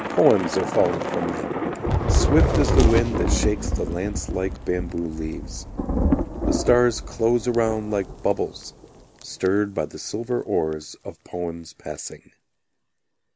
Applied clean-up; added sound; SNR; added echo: none; Thunder / Rain; 1 dB; none.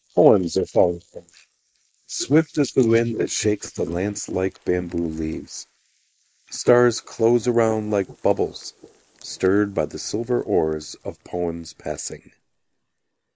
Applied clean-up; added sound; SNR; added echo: neural mask model Resemble Enhance denoiser.